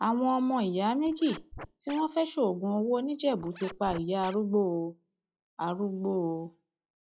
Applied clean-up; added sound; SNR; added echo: classical method log-MMSE.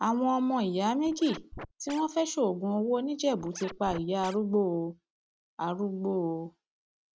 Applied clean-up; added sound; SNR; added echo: none; Scratching (performance technique); 16 dB; none.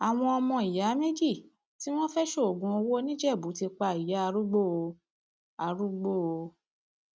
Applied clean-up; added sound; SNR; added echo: none; none; none; none.